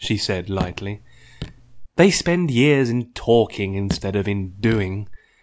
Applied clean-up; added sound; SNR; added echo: none; Raindrop / Drip; 12 dB; none.